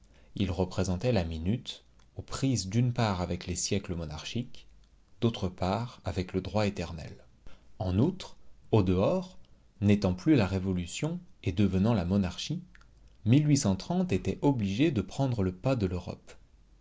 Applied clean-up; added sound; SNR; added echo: none; none; none; none.